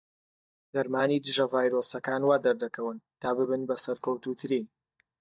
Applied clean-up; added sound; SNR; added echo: neural mask model DeepFilterNet 3.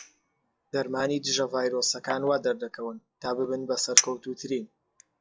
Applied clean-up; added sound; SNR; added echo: classical method log-MMSE.